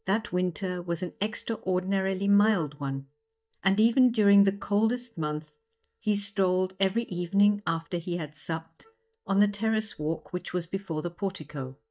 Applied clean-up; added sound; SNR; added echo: neural mask model DeepFilterNet 3.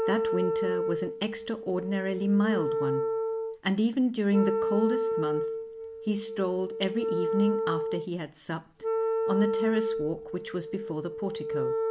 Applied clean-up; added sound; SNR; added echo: none; Wind instrument, woodwind instrument; 0 dB; none.